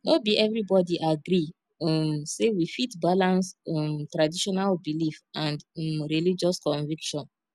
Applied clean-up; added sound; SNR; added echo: none; none; none; none.